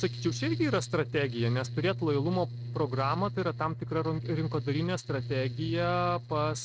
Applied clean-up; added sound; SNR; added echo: neural mask model RNNoise.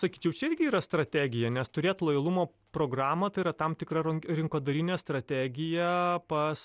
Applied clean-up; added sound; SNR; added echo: none; none; none; none.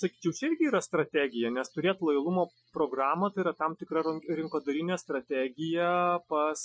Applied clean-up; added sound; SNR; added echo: classical method Wiener filter.